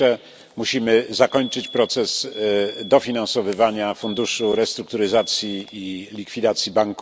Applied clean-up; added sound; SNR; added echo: none; Alarm; 17 dB; none.